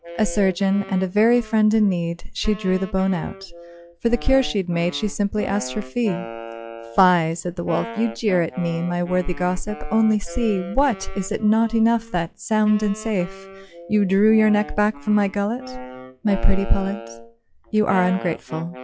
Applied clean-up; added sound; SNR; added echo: classical method log-MMSE.